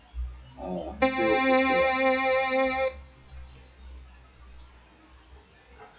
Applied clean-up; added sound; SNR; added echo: classical method log-MMSE.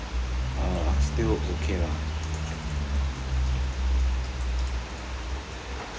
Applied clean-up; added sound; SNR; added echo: none; none; none; none.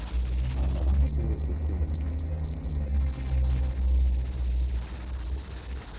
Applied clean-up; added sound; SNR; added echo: neural separator model SepFormer DNS4.